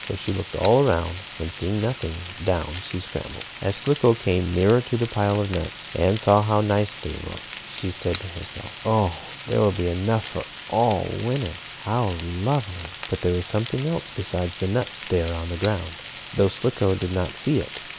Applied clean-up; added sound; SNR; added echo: none; Frying (food); 14 dB; none.